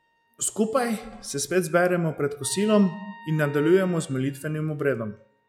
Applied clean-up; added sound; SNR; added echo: classical method log-MMSE.